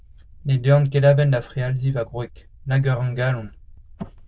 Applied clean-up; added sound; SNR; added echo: neural diffusion model UNIVERSE++.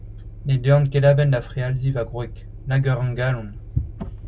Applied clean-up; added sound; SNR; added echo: none; Motor vehicle (road); 14 dB; none.